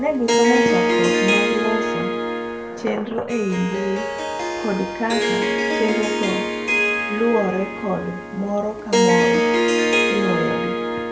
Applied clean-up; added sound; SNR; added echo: none; Harp; -4 dB; reverberation time 0.4 s.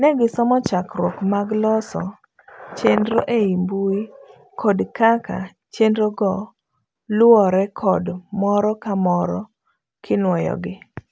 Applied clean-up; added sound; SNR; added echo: none; none; none; none.